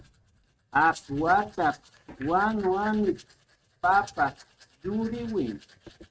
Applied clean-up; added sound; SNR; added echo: neural mask model RNNoise.